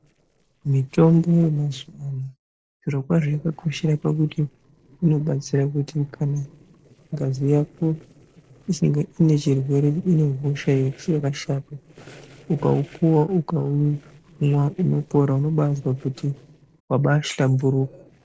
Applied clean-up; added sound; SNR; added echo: neural separator model SepFormer DNS4.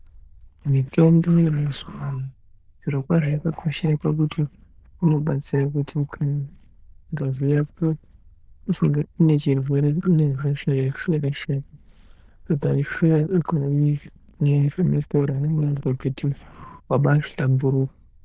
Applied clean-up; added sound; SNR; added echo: neural diffusion model UNIVERSE++.